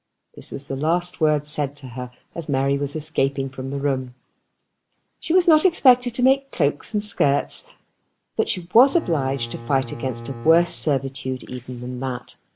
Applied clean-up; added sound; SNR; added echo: none; Bowed string instrument; 13 dB; none.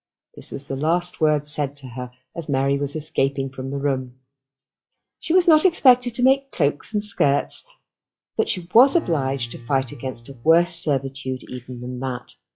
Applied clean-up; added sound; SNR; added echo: classical method log-MMSE.